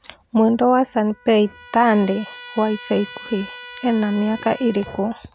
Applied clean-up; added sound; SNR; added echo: none; Trumpet; 19 dB; none.